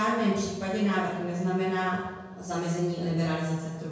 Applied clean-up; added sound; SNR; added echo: none; none; none; reverberation time 0.9 s.